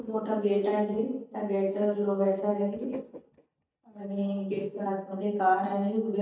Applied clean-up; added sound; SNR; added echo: neural mask model DeepFilterNet 3.